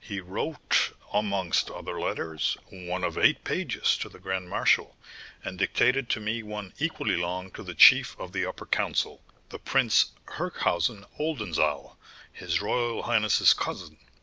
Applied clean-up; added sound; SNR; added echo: none; none; none; none.